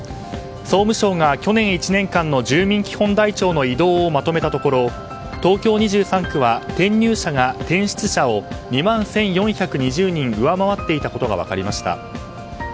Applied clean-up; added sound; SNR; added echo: none; none; none; none.